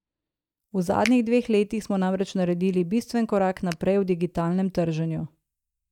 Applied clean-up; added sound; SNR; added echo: neural mask model DeepFilterNet 3.